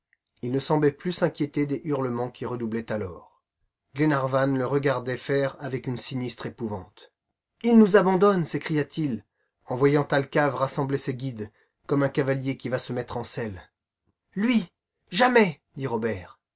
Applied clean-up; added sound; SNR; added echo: none; none; none; none.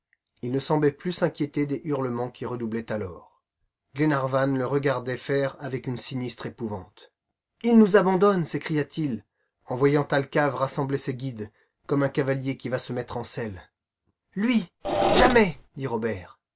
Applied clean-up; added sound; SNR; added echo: none; Engine / Mechanisms; -2 dB; none.